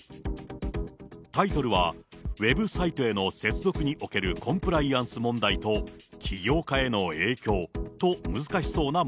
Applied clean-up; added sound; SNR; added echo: none; none; none; none.